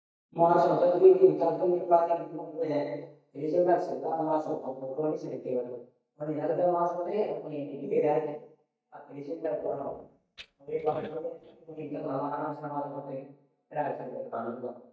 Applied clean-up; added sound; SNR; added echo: neural mask model DeepFilterNet 3.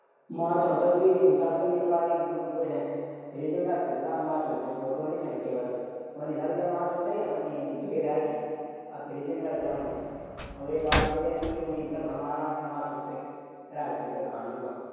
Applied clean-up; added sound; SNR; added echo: none; Slam; 5 dB; reverberation time 2.2 s.